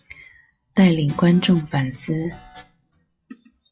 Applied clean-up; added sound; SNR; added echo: classical method WPE with log-MMSE.